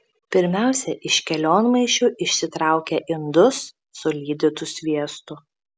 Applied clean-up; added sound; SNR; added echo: none; none; none; none.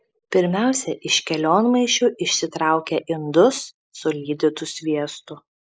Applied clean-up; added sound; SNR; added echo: neural mask model Resemble Enhance denoiser.